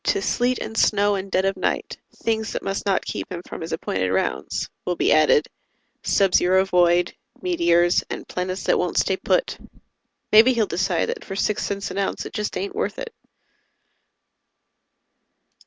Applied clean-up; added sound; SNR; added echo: none; none; none; none.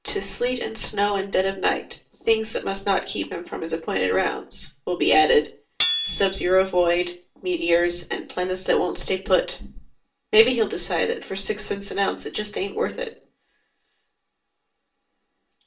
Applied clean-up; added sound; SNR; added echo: none; Hammer / Chink, clink; 7 dB; reverberation time 0.3 s.